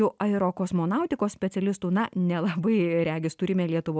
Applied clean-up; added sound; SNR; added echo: none; none; none; none.